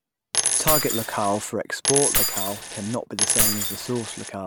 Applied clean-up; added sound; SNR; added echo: none; Coin (dropping) + Keys jangling; -3 dB; none.